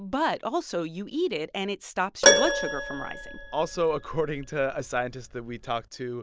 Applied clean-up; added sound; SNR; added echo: none; Keyboard (musical); -2 dB; none.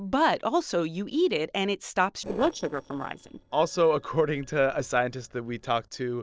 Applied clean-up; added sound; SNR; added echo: neural separator model SepFormer DNS4.